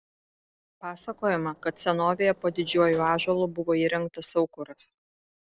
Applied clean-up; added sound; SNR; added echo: neural separator model SepFormer DNS4.